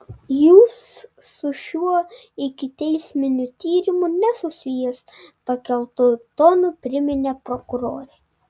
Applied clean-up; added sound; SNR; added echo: none; none; none; none.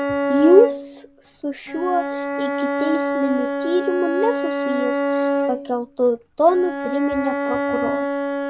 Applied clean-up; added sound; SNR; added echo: none; Bowed string instrument; 2 dB; none.